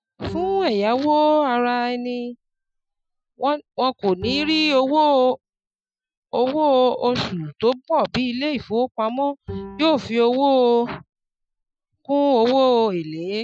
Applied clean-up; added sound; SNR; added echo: classical method Wiener filter.